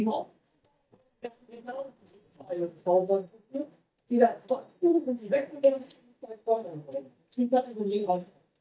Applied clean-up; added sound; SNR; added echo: neural mask model DeepFilterNet 3.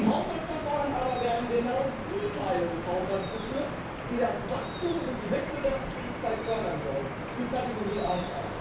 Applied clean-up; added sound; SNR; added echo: none; Drip; 5 dB; reverberation time 0.6 s.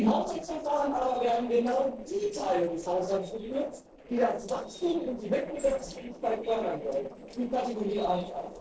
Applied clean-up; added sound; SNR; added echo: neural separator model SepFormer DNS4.